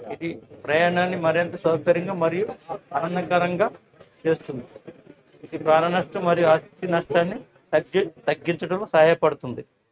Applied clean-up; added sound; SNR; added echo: neural mask model RNNoise.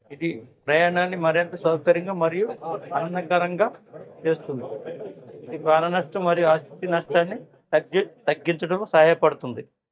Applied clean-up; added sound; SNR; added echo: neural mask model DeepFilterNet 3.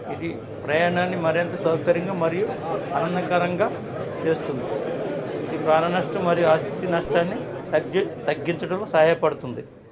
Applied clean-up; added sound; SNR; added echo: none; Crowd; 6 dB; none.